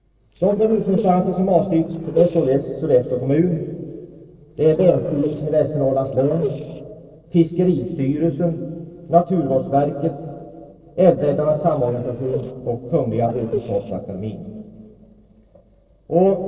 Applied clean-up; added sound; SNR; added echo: neural separator model SepFormer DNS4.